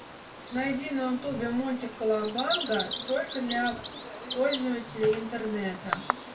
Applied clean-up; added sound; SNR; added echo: none; Bird vocalization, bird call, bird song; 2 dB; reverberation time 0.3 s.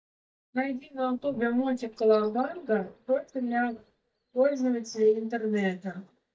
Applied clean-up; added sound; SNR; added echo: neural mask model DeepFilterNet 3.